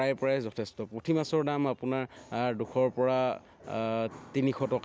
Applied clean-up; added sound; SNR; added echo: none; none; none; none.